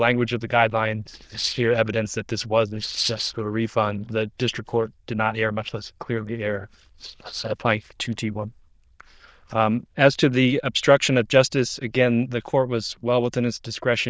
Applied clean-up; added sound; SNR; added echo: neural diffusion model UNIVERSE++.